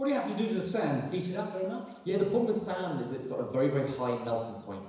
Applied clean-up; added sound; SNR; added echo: none; none; none; reverberation time 1.0 s.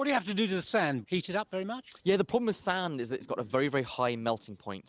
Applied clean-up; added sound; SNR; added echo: none; none; none; none.